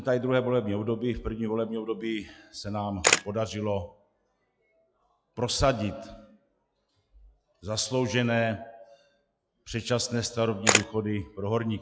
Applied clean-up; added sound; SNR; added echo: classical method log-MMSE.